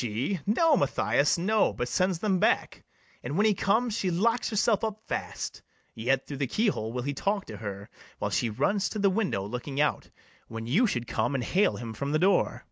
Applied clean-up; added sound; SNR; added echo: none; none; none; none.